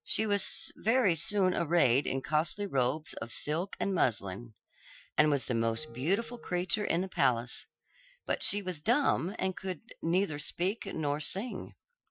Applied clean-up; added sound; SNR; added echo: classical method Wiener filter.